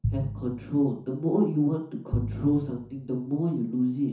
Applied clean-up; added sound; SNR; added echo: none; Piano; 8 dB; reverberation time 0.9 s.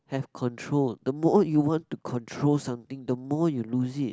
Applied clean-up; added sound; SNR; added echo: none; none; none; none.